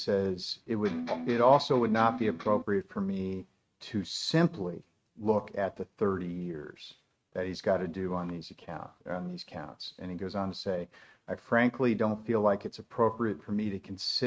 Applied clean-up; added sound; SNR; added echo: neural mask model RNNoise.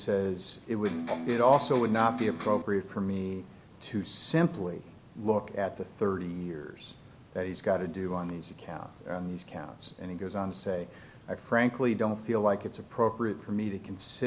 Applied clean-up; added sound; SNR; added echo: none; Electric guitar; 6 dB; none.